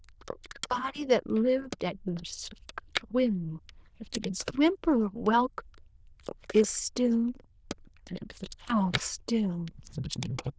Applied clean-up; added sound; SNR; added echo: neural diffusion model UNIVERSE++.